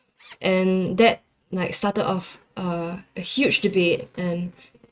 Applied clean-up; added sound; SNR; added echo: neural mask model RNNoise.